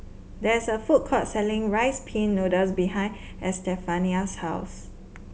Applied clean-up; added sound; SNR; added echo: none; Purr; 16 dB; none.